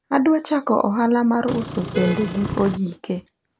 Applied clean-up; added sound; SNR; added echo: none; Vehicle horn, car horn, honking; 7 dB; none.